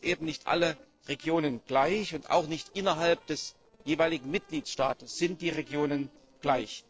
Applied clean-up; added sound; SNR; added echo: neural separator model SepFormer DNS4.